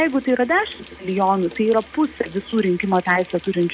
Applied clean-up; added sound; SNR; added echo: none; Sink (filling or washing) / Water tap, faucet; 19 dB; none.